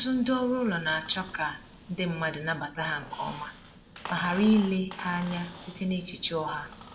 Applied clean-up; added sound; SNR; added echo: none; Squeak; 16 dB; reverberation time 0.4 s.